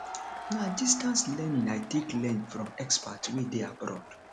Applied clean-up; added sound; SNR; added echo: none; Crowd; 13 dB; none.